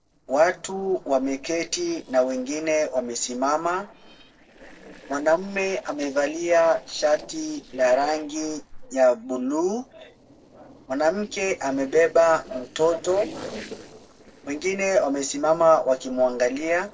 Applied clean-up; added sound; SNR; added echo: neural separator model SepFormer DNS4.